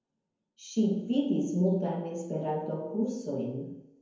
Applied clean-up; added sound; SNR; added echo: none; none; none; reverberation time 0.9 s.